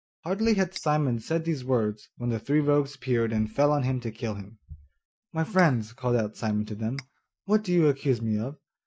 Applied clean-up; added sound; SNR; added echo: neural mask model DeepFilterNet 3.